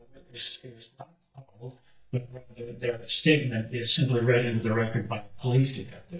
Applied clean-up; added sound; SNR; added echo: neural mask model DeepFilterNet 3.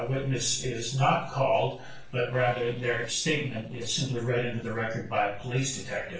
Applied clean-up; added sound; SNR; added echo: neural separator model SepFormer DNS4.